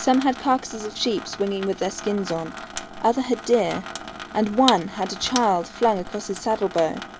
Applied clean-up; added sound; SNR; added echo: none; Sink (filling or washing) / Water tap, faucet; 12 dB; none.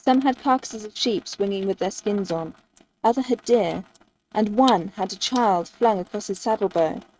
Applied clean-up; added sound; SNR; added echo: neural mask model RNNoise.